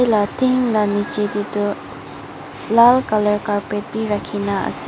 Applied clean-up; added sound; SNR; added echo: none; none; none; none.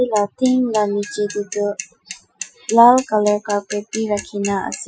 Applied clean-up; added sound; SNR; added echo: classical method Wiener filter.